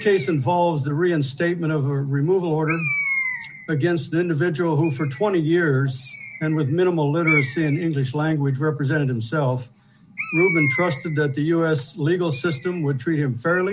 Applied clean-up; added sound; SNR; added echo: none; Bird; 11 dB; none.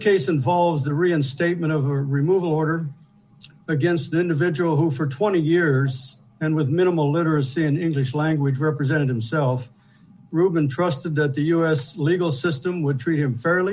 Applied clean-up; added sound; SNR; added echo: none; none; none; none.